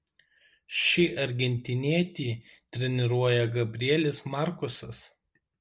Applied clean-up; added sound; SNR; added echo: none; none; none; none.